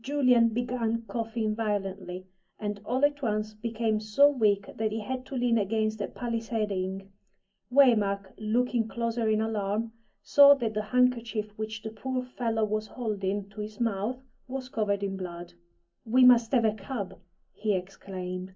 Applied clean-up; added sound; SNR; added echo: none; none; none; reverberation time 0.3 s.